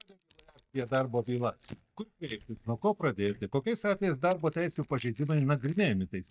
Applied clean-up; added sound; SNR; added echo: neural mask model DeepFilterNet 3.